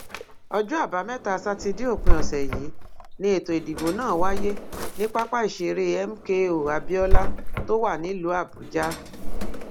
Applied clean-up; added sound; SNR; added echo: none; Drawer open or close; -3 dB; none.